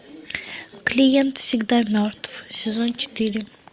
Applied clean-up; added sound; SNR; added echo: none; none; none; none.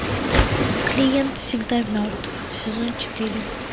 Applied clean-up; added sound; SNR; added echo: none; Waves, surf; 0 dB; none.